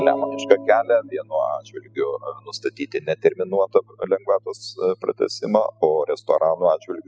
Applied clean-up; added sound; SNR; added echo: classical method spectral subtraction.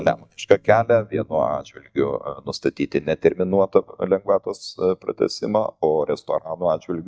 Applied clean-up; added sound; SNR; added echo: neural mask model DeepFilterNet 3.